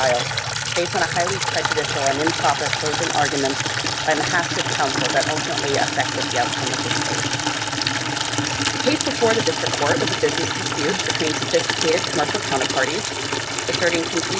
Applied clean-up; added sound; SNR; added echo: none; Water tap, faucet / Liquid; -1 dB; none.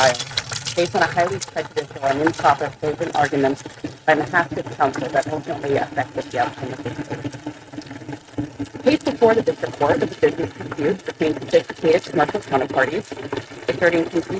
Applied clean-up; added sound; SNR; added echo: neural mask model RNNoise.